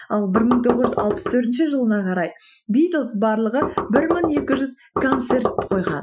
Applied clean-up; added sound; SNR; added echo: classical method Wiener filter.